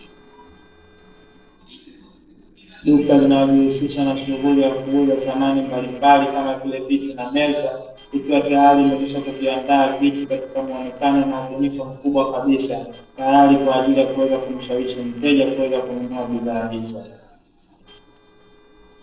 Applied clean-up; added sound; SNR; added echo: neural separator model SepFormer DNS4.